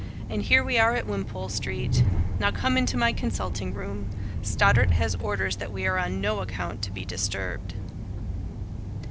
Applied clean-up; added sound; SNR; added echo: none; Train; -1 dB; none.